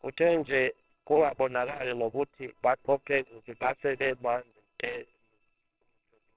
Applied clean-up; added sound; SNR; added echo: neural separator model SepFormer WHAMR!.